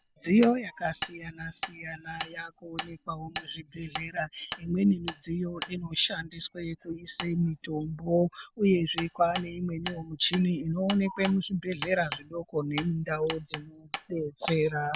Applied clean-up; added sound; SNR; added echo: none; Hammer; 13 dB; none.